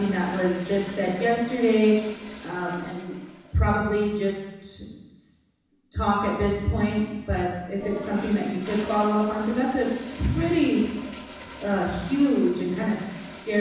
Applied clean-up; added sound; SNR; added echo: none; Toilet flush; 17 dB; reverberation time 1.1 s.